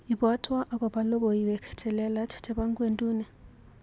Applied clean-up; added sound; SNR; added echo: none; none; none; none.